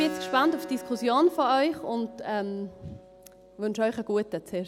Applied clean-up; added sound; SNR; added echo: none; Keyboard (musical); 15 dB; none.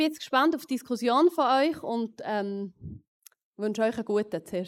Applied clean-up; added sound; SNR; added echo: neural mask model Resemble Enhance denoiser.